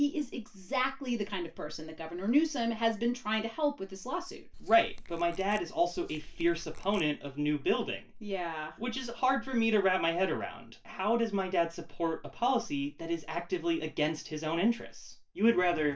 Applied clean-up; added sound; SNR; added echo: none; Squeak / Tools; 11 dB; reverberation time 0.2 s.